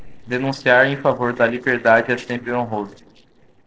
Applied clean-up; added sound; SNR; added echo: neural separator model SepFormer DNS4.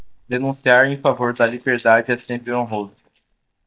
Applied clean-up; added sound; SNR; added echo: neural mask model DeepFilterNet 3.